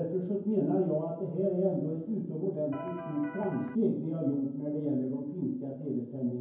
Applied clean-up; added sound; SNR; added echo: none; Electric guitar; 11 dB; reverberation time 0.9 s.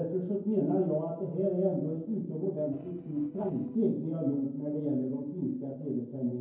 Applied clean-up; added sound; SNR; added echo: neural separator model SepFormer DNS4.